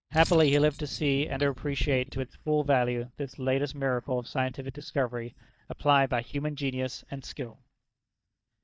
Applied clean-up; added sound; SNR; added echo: neural mask model DeepFilterNet 3.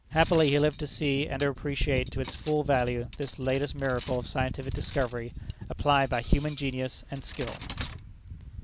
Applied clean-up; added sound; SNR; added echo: none; Cutlery, silverware; 9 dB; none.